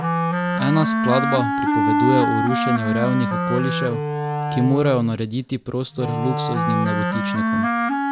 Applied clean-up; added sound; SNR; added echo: none; Wind instrument, woodwind instrument; -1 dB; none.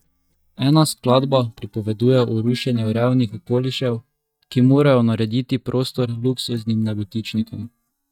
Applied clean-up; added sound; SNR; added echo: neural mask model DeepFilterNet 3.